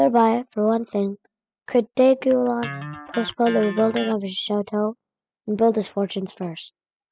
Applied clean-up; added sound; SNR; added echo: classical method spectral subtraction.